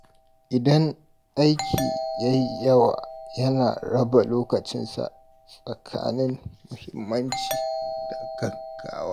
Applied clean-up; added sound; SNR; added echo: none; Doorbell; 10 dB; none.